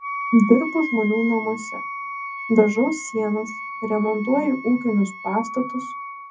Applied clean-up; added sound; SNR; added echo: none; Wind instrument, woodwind instrument; 10 dB; reverberation time 0.3 s.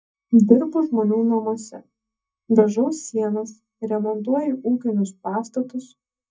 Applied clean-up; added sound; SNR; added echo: neural mask model DeepFilterNet 3.